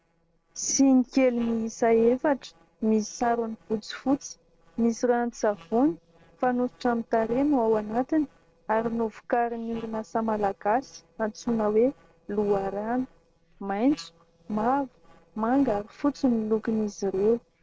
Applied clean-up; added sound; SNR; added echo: neural separator model SepFormer DNS4.